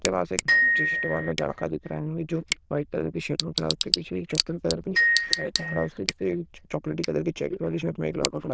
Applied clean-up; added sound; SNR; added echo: neural diffusion model UNIVERSE++.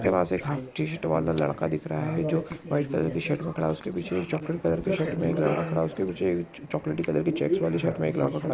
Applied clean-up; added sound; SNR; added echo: neural mask model Resemble Enhance denoiser.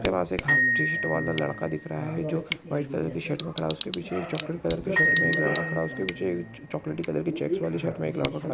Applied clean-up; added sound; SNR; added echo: none; Tick / Bicycle + Glockenspiel; 0 dB; none.